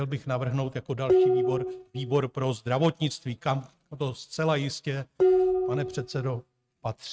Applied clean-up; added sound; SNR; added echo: neural mask model RNNoise.